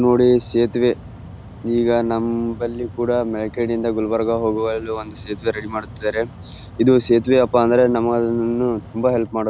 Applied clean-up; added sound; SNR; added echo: none; Mechanical fan; 18 dB; none.